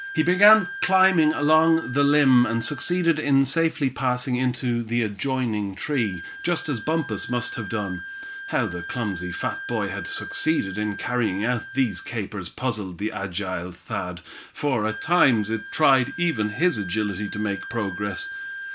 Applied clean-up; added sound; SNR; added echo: none; Wind instrument, woodwind instrument; 13 dB; none.